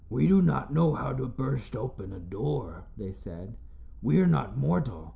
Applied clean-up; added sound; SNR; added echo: none; none; none; none.